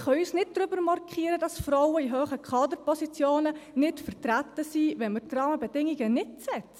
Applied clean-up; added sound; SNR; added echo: none; none; none; none.